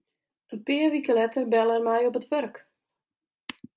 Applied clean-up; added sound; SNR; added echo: none; none; none; none.